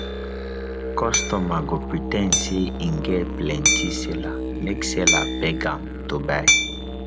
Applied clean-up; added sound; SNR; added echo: none; Hammer + Musical instrument; -2 dB; none.